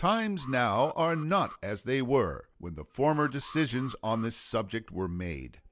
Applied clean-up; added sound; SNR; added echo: neural mask model Resemble Enhance denoiser.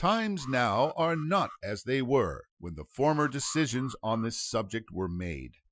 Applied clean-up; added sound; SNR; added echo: classical method Wiener filter.